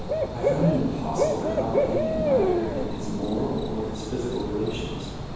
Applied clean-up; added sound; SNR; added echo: none; Cricket / Bird; -1 dB; reverberation time 1.2 s.